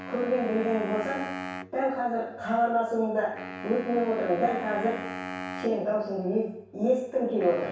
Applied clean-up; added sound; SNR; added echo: none; Wind instrument, woodwind instrument; 12 dB; reverberation time 0.7 s.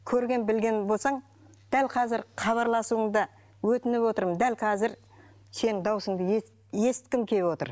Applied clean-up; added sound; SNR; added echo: none; none; none; none.